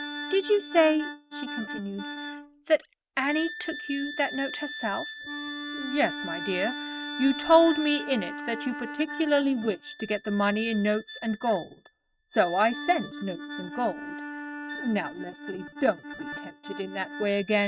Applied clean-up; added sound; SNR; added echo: neural mask model RNNoise.